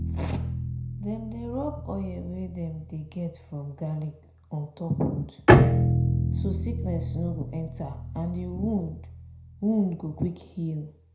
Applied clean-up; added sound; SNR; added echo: none; Bowed string instrument; -4 dB; reverberation time 0.4 s.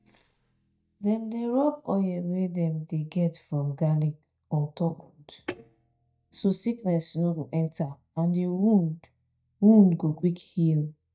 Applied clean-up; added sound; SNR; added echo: neural mask model DeepFilterNet 3.